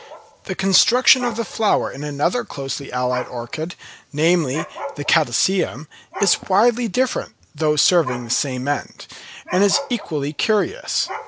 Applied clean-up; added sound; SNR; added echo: none; Dog; 15 dB; none.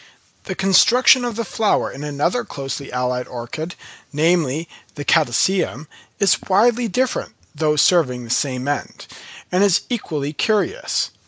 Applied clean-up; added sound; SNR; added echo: none; none; none; none.